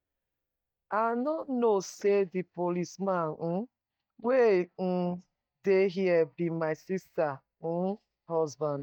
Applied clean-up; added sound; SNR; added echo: neural mask model DeepFilterNet 3.